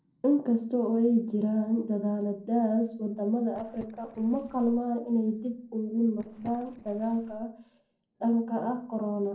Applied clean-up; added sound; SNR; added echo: neural separator model SepFormer DNS4.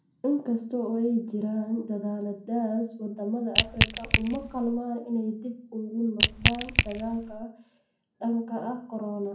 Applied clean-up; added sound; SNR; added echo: none; Crack / Crushing; -4 dB; reverberation time 0.6 s.